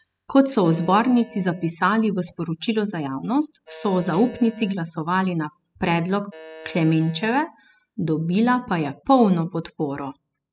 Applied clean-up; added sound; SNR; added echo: classical method spectral subtraction.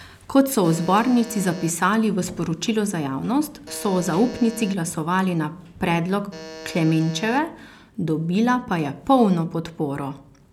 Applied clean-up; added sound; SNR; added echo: none; Alarm; 16 dB; none.